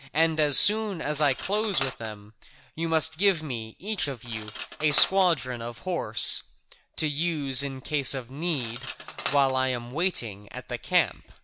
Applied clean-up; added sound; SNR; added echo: none; Cutlery, silverware; 13 dB; none.